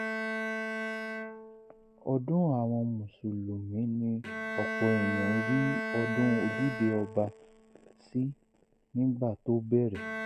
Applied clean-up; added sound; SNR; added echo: none; Bowed string instrument; 6 dB; none.